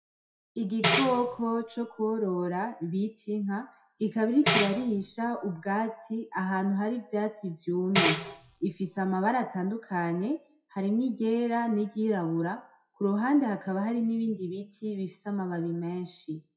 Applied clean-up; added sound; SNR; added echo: classical method WPE with log-MMSE.